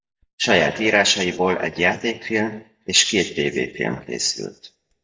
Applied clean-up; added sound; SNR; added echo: neural mask model DeepFilterNet 3.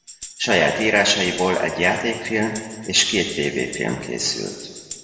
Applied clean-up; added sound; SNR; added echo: none; Tambourine; 18 dB; reverberation time 1.8 s.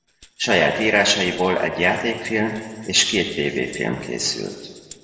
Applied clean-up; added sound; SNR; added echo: neural separator model SepFormer DNS4.